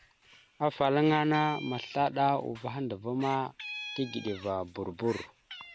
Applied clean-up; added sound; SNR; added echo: none; Meow; 16 dB; none.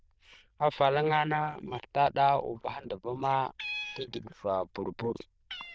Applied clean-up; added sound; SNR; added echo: neural diffusion model UNIVERSE++.